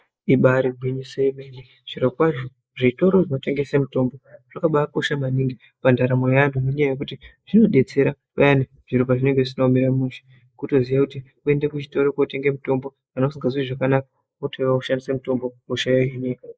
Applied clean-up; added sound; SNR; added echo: neural mask model Resemble Enhance denoiser.